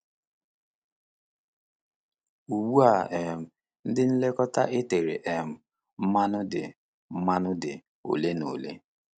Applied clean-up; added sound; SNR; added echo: none; none; none; none.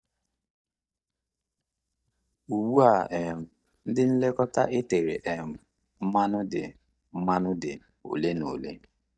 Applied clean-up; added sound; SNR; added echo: neural mask model DeepFilterNet 3.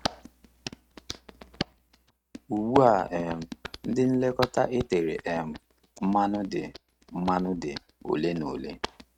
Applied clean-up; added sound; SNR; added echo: neural mask model RNNoise.